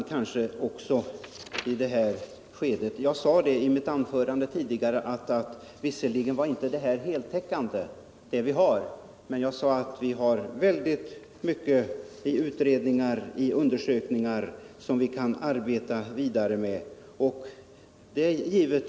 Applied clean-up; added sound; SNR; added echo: none; none; none; none.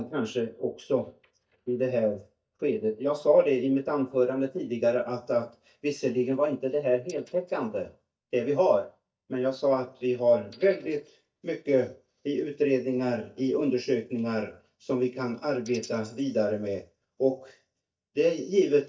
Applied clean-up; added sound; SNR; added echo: neural mask model DeepFilterNet 3.